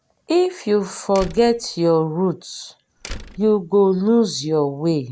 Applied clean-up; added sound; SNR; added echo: none; Slam; 16 dB; none.